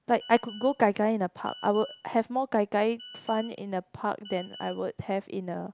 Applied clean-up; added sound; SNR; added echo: none; Telephone; 18 dB; none.